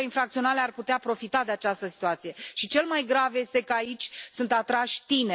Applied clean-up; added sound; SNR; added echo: none; none; none; none.